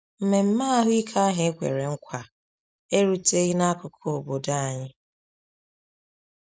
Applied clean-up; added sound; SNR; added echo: none; none; none; none.